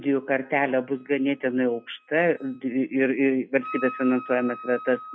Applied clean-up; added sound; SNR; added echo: classical method log-MMSE.